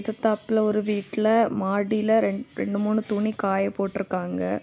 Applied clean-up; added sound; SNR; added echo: none; none; none; none.